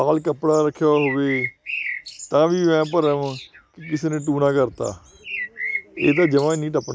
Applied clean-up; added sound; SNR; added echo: none; Bird; 12 dB; none.